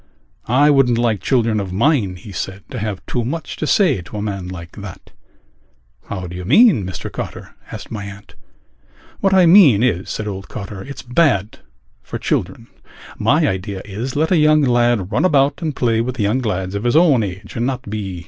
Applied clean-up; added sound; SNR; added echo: none; none; none; none.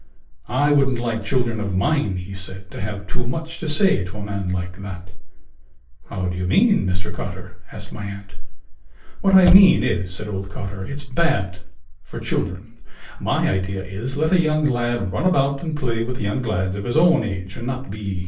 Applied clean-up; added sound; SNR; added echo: none; Slam / Car; 4 dB; reverberation time 0.4 s.